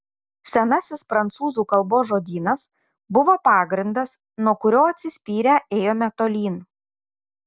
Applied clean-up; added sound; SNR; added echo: none; none; none; none.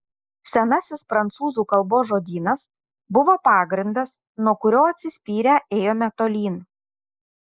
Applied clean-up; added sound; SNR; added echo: neural mask model Resemble Enhance denoiser.